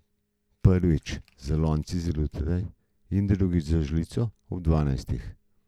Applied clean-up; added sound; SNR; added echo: none; none; none; none.